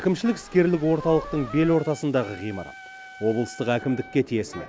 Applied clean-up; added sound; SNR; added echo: none; Wind instrument, woodwind instrument; 18 dB; none.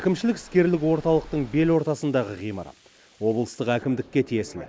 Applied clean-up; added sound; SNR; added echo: none; none; none; none.